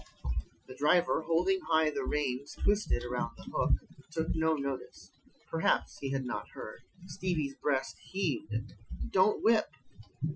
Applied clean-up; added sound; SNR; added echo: classical method Wiener filter.